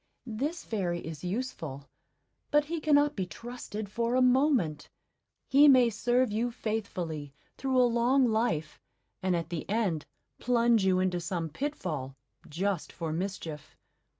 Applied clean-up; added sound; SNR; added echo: none; none; none; none.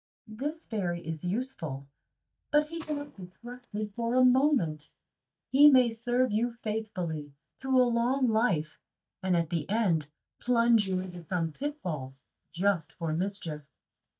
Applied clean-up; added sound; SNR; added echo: neural mask model DeepFilterNet 3.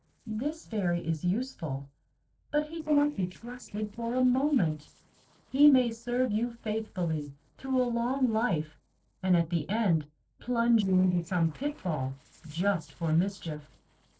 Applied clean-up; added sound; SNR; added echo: neural separator model SepFormer DNS4.